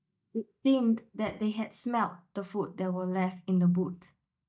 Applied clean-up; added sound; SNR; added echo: neural mask model DeepFilterNet 3.